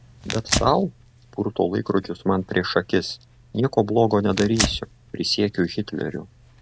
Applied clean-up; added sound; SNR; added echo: none; Tearing; 9 dB; none.